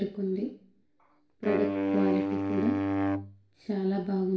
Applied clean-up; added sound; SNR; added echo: none; Wind instrument, woodwind instrument; -1 dB; reverberation time 0.5 s.